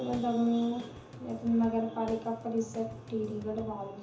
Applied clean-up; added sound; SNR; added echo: none; Drum kit; 18 dB; reverberation time 0.7 s.